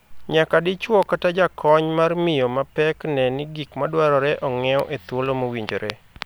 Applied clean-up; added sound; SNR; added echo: none; none; none; none.